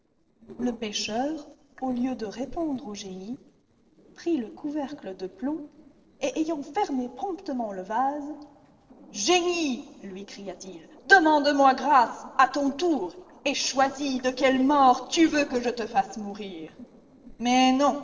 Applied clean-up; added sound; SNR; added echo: neural separator model SepFormer DNS4.